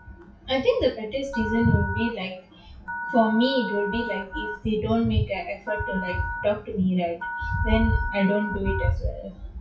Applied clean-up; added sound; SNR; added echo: classical method WPE with log-MMSE.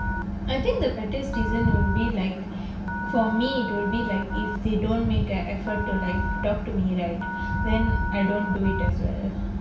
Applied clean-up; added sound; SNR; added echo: none; Telephone; 10 dB; reverberation time 0.6 s.